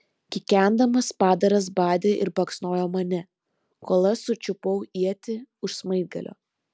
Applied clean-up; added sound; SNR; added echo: none; none; none; none.